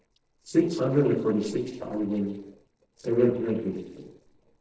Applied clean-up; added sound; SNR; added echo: neural separator model SepFormer DNS4.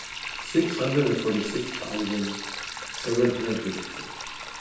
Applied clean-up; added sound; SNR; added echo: none; Sink (filling or washing); 8 dB; reverberation time 0.9 s.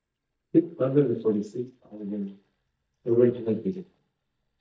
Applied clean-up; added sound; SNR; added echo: neural mask model DeepFilterNet 3.